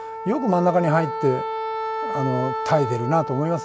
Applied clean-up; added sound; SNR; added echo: none; Wind instrument, woodwind instrument; 5 dB; none.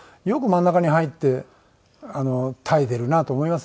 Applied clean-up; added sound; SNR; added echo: none; none; none; none.